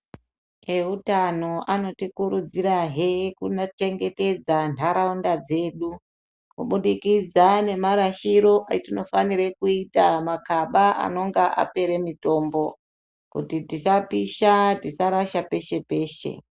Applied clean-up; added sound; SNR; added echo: none; none; none; none.